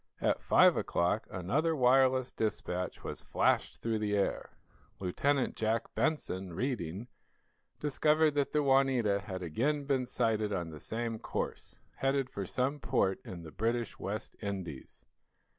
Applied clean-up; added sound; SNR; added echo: none; none; none; none.